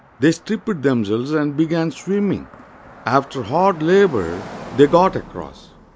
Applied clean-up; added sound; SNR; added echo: none; Car passing by; 19 dB; none.